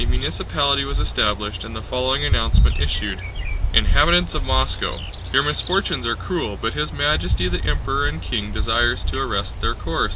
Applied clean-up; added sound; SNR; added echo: none; none; none; none.